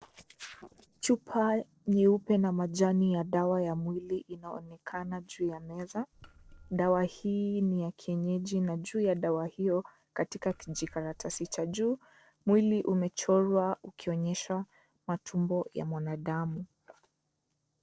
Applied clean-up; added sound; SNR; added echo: neural separator model SepFormer DNS4.